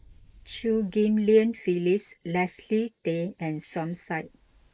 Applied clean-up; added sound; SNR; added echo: neural mask model Resemble Enhance denoiser.